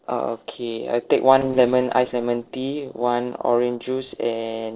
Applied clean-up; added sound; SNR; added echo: neural separator model SepFormer DNS4.